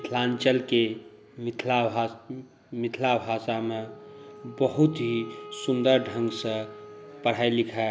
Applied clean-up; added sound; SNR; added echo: none; Wind instrument, woodwind instrument; 18 dB; none.